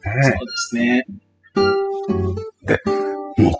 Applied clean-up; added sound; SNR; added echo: classical method spectral subtraction.